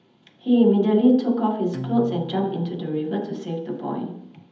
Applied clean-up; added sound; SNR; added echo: none; Acoustic guitar; 16 dB; reverberation time 0.8 s.